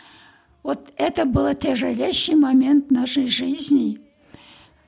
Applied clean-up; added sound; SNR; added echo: none; none; none; none.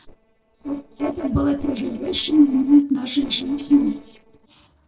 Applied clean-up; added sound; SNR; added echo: neural separator model SepFormer DNS4.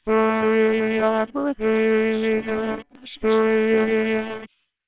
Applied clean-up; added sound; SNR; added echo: neural separator model SepFormer WHAMR!.